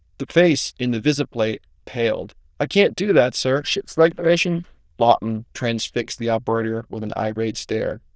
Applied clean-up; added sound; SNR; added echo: neural diffusion model UNIVERSE++.